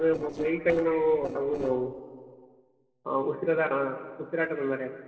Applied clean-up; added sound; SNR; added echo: neural separator model SepFormer DNS4.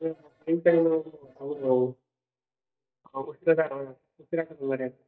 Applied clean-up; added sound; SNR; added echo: neural mask model DeepFilterNet 3.